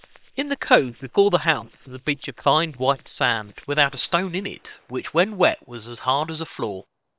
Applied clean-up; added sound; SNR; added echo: neural separator model SepFormer WHAM!.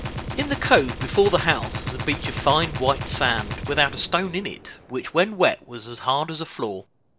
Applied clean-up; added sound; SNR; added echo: none; Gunshot, gunfire; 9 dB; none.